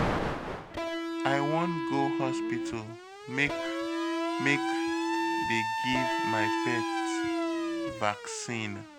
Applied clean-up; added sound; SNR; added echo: none; Alarm + Electric guitar; -3 dB; none.